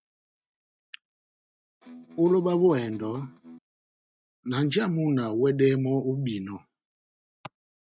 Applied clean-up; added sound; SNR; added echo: neural mask model RNNoise.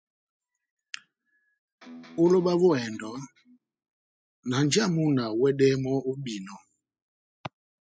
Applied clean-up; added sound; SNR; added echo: classical method spectral subtraction.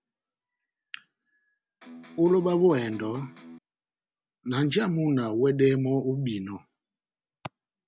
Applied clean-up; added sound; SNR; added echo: none; Electric guitar; 19 dB; none.